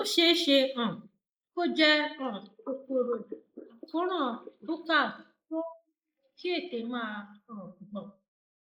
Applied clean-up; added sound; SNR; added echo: neural mask model Resemble Enhance denoiser.